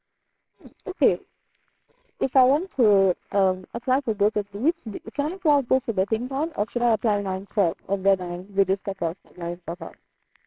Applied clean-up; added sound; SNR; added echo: neural separator model SepFormer WHAMR!.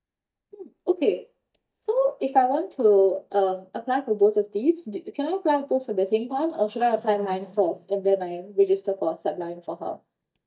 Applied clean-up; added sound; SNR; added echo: neural mask model DeepFilterNet 3.